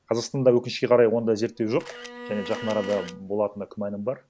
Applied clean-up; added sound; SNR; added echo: none; Camera + Bowed string instrument; 15 dB; none.